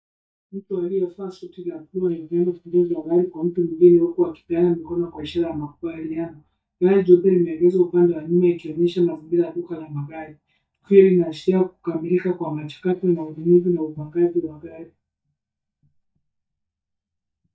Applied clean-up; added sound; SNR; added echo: neural mask model DeepFilterNet 3.